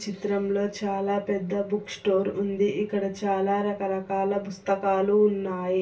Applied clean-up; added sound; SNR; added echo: none; none; none; reverberation time 0.2 s.